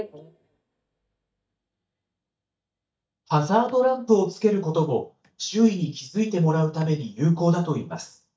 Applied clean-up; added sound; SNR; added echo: neural mask model DeepFilterNet 3.